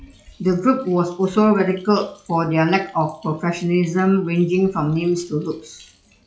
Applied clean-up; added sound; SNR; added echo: classical method log-MMSE.